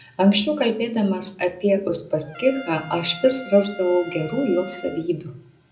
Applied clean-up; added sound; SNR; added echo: none; Trumpet; 19 dB; reverberation time 0.5 s.